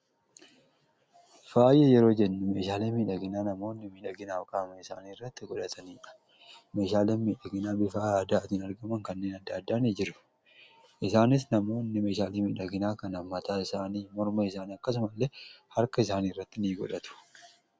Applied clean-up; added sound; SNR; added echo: none; none; none; none.